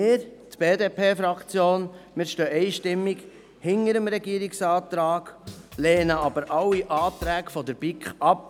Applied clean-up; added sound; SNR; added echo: none; Drum kit; 16 dB; none.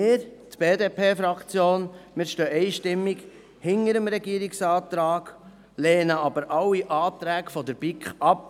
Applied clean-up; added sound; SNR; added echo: none; none; none; none.